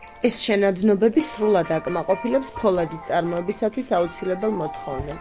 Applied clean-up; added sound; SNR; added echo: none; none; none; none.